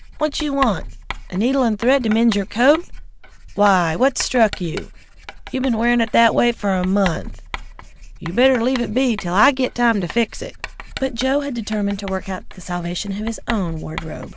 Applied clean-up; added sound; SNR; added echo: none; Writing; 13 dB; none.